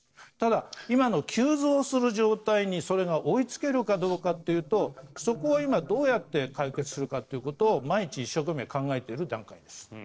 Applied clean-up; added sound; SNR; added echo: neural separator model SepFormer DNS4.